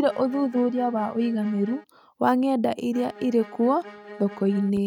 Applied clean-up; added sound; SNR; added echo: neural mask model RNNoise.